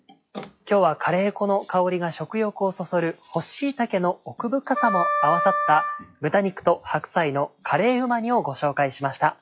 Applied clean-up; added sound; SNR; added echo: classical method log-MMSE.